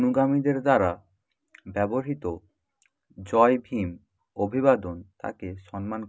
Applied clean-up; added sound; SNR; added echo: none; none; none; none.